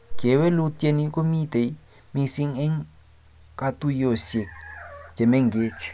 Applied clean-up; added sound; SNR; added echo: none; none; none; none.